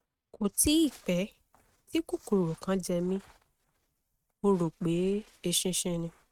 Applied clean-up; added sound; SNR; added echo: neural mask model RNNoise.